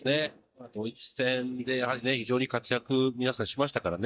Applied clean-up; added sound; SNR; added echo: neural mask model DeepFilterNet 3.